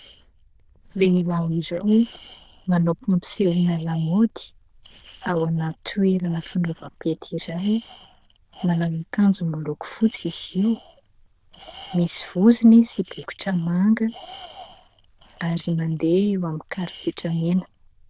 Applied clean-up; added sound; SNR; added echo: neural diffusion model UNIVERSE++.